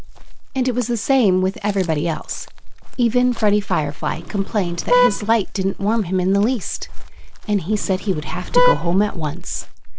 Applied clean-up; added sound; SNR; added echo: none; Vehicle horn, car horn, honking + Chirp, tweet; 0 dB; none.